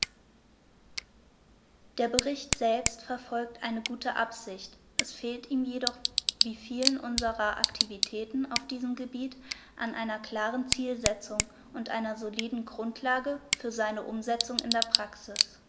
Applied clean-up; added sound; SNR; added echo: none; Tick / Bicycle; 1 dB; none.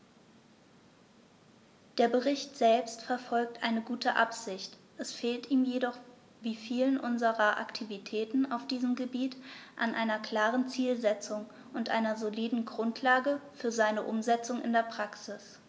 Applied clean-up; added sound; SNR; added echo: none; none; none; none.